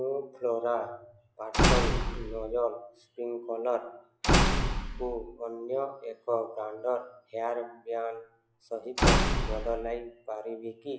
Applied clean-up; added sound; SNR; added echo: classical method log-MMSE.